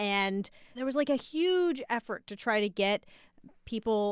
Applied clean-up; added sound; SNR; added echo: none; none; none; none.